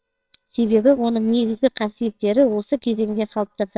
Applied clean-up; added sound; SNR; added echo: neural separator model SepFormer WHAMR!.